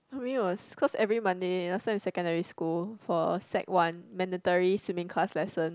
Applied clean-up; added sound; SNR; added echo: none; none; none; none.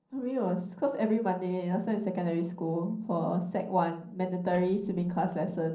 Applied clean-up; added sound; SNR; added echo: neural separator model SepFormer DNS4.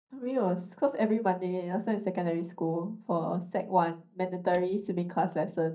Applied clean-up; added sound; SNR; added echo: neural mask model DeepFilterNet 3.